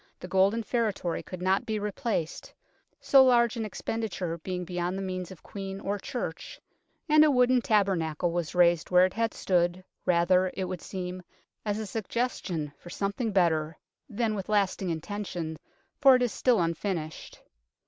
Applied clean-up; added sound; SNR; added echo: none; none; none; none.